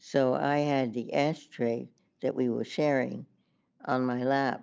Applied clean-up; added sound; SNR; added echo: none; none; none; none.